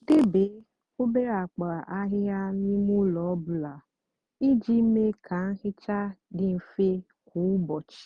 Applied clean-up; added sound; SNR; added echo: none; none; none; none.